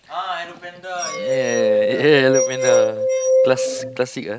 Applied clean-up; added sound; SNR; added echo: none; Glass; -3 dB; none.